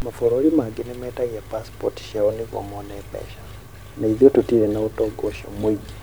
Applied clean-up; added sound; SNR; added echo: none; Engine; 17 dB; none.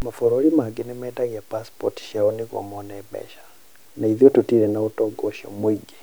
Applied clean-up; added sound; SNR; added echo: none; none; none; none.